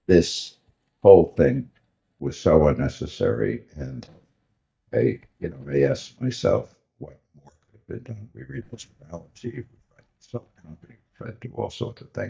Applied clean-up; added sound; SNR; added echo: neural mask model DeepFilterNet 3.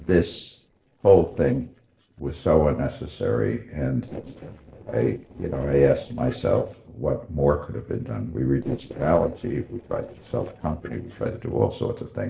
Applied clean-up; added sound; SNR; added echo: neural separator model SepFormer DNS4.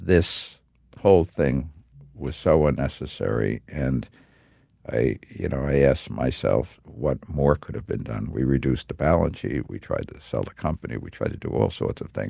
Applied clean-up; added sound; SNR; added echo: none; none; none; none.